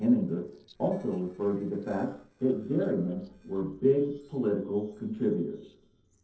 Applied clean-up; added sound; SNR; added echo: neural separator model SepFormer DNS4.